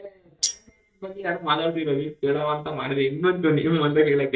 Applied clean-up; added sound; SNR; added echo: neural mask model DeepFilterNet 3.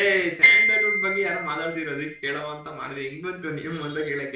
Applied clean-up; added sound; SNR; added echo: none; Glockenspiel; -3 dB; reverberation time 0.4 s.